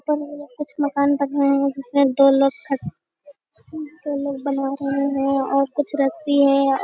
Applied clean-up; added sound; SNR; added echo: none; none; none; none.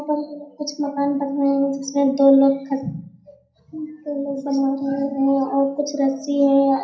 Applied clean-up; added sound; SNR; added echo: none; none; none; reverberation time 0.6 s.